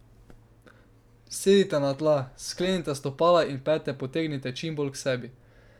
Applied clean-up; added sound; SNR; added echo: none; none; none; none.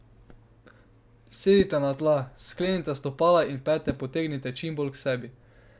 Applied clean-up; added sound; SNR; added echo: none; Whoosh, swoosh, swish; 16 dB; none.